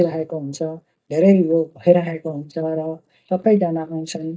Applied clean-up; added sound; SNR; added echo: neural mask model DeepFilterNet 3.